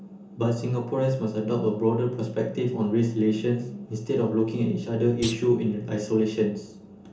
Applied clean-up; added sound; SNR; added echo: none; Thump, thud; 17 dB; reverberation time 0.6 s.